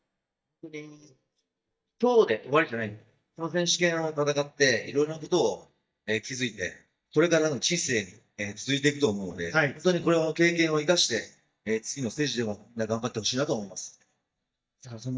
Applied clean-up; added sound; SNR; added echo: neural mask model DeepFilterNet 3.